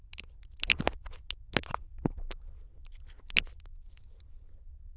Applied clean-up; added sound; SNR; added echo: neural diffusion model UNIVERSE++.